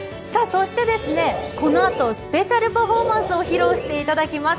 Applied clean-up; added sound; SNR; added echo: none; Bird; 4 dB; none.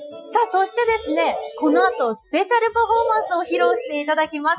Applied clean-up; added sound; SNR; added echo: classical method Wiener filter.